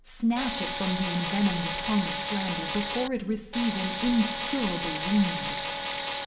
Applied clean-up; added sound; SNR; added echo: none; Tools; 1 dB; reverberation time 1.0 s.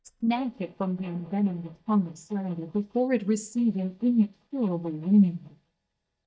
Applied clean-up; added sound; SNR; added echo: neural mask model DeepFilterNet 3.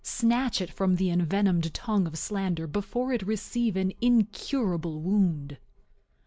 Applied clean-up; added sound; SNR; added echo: none; none; none; none.